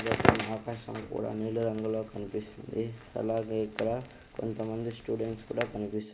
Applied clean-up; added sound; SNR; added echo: none; Crackle; 3 dB; none.